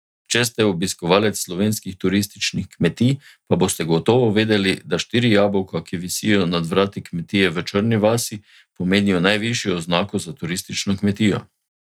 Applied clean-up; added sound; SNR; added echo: none; none; none; none.